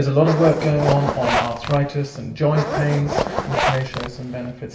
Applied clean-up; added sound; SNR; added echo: none; Zipper (clothing); 4 dB; reverberation time 0.8 s.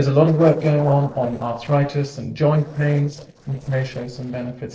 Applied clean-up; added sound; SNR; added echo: neural separator model SepFormer DNS4.